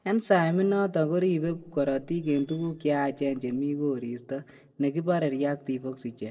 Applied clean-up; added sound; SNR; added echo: neural separator model SepFormer DNS4.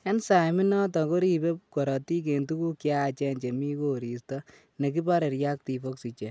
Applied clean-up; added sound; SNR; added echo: none; none; none; none.